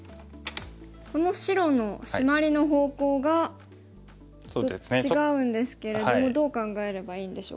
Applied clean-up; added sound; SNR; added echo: none; none; none; none.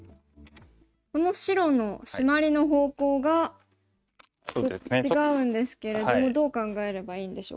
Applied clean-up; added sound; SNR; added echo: neural mask model RNNoise.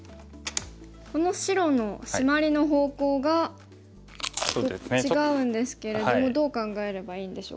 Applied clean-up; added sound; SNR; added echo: none; Chewing, mastication; 12 dB; none.